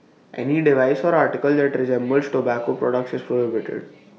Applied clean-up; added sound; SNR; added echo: none; none; none; none.